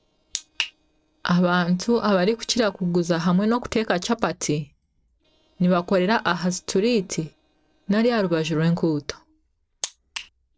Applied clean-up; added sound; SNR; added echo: neural separator model SepFormer DNS4.